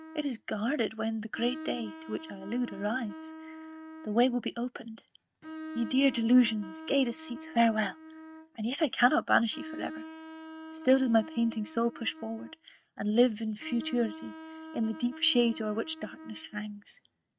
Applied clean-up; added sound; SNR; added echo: neural mask model RNNoise.